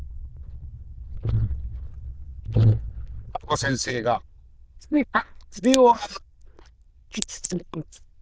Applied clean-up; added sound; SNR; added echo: neural diffusion model UNIVERSE++.